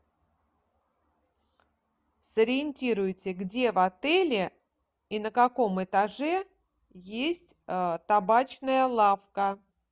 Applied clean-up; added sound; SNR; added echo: none; none; none; none.